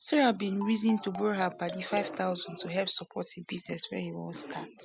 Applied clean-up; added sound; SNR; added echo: none; Marimba, xylophone; 13 dB; none.